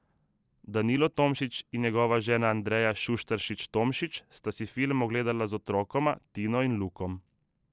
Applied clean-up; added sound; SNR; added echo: none; none; none; none.